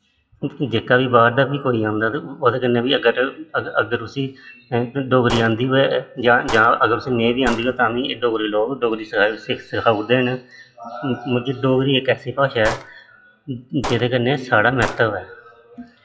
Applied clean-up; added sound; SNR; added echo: classical method WPE with log-MMSE.